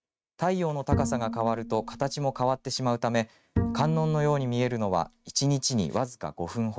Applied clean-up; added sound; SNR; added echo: neural mask model RNNoise.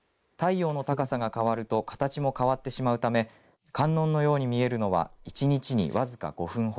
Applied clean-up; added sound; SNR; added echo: neural mask model Resemble Enhance denoiser.